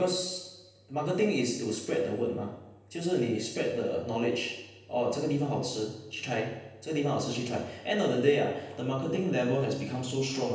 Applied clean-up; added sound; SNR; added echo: none; none; none; reverberation time 0.9 s.